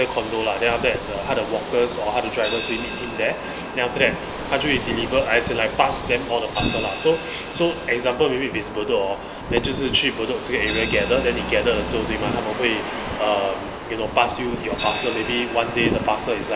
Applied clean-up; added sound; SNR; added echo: none; Bowed string instrument + Crash cymbal; 13 dB; none.